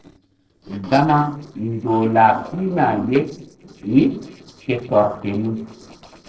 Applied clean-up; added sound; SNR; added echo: neural separator model SepFormer DNS4.